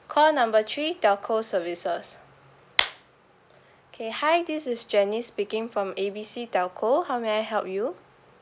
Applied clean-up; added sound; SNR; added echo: none; none; none; none.